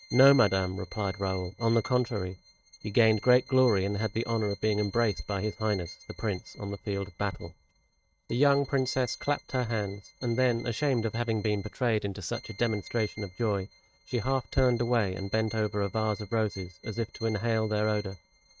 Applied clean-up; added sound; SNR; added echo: neural mask model RNNoise.